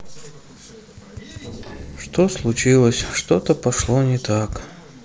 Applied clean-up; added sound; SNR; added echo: neural separator model SepFormer DNS4.